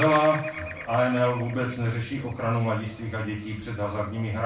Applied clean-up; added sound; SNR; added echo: none; Bird vocalization, bird call, bird song; 14 dB; reverberation time 0.3 s.